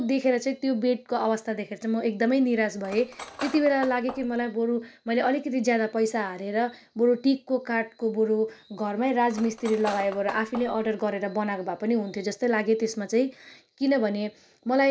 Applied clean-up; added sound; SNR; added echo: none; Cutlery, silverware; 14 dB; none.